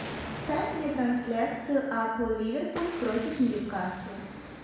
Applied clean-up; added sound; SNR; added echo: none; Explosion; 11 dB; reverberation time 1.1 s.